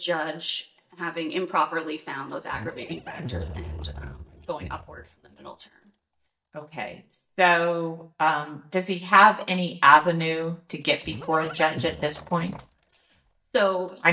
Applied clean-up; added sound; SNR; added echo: neural mask model DeepFilterNet 3.